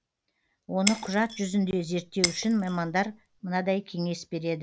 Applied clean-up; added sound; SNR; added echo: none; Shatter; 6 dB; none.